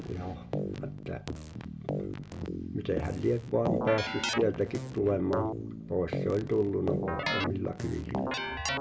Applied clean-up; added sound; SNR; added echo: none; Keyboard (musical); 3 dB; reverberation time 0.9 s.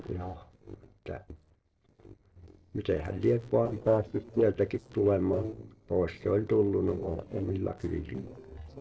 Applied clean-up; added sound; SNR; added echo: neural separator model SepFormer DNS4.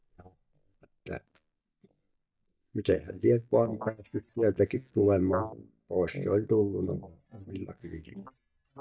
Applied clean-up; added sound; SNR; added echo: neural mask model DeepFilterNet 3.